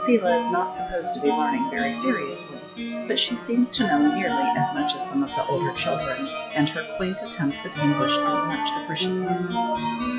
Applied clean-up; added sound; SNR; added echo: classical method log-MMSE.